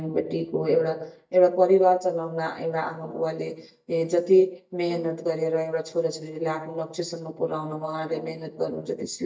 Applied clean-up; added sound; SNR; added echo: neural mask model DeepFilterNet 3.